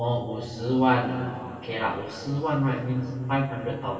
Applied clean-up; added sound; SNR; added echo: none; none; none; reverberation time 2.5 s.